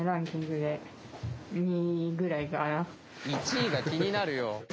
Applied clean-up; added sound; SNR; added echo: none; none; none; none.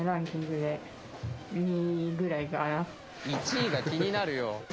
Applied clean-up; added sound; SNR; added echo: none; Race car, auto racing / Accelerating, revving, vroom / Mechanisms; 19 dB; none.